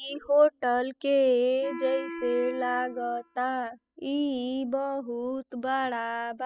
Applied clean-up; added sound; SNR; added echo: classical method spectral subtraction.